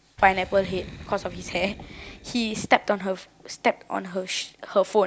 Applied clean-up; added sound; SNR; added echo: none; Boom; 18 dB; none.